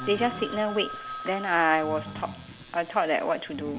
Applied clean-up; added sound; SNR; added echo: none; Animal + Telephone; 12 dB; none.